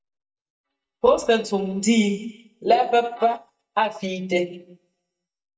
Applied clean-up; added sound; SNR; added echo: neural mask model DeepFilterNet 3.